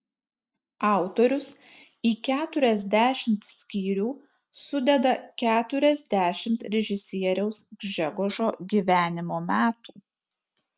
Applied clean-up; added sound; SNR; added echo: none; none; none; none.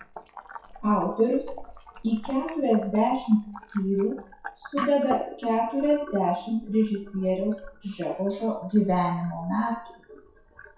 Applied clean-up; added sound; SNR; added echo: classical method WPE with log-MMSE.